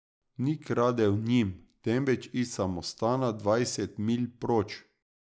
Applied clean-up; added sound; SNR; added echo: none; none; none; none.